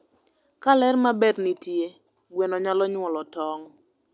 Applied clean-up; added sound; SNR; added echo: none; none; none; none.